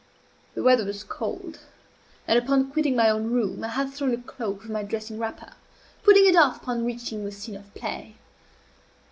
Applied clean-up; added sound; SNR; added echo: none; none; none; none.